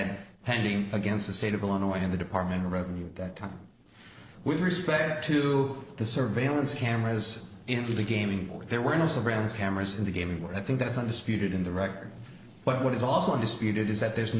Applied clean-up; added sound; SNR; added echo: neural separator model SepFormer DNS4.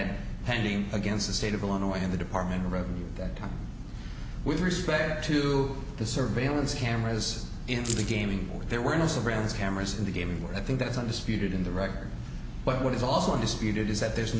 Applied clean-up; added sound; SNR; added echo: none; Keys jangling; 8 dB; none.